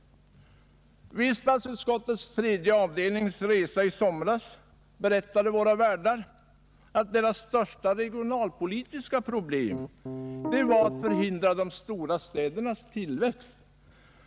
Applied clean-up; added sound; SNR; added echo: none; Piano; 5 dB; none.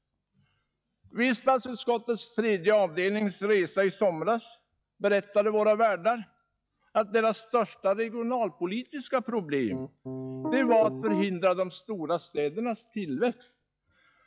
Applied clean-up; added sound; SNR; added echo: classical method log-MMSE.